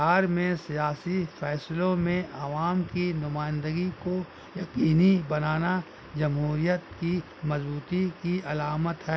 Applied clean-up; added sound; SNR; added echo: none; none; none; none.